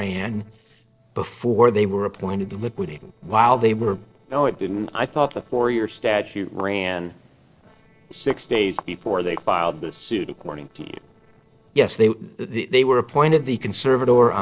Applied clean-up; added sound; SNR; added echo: neural separator model SepFormer DNS4.